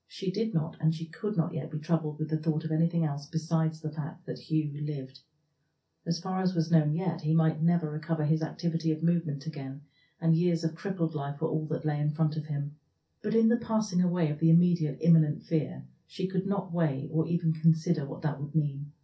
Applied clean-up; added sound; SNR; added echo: none; none; none; reverberation time 0.3 s.